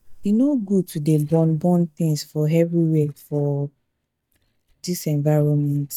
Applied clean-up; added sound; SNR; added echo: neural mask model DeepFilterNet 3.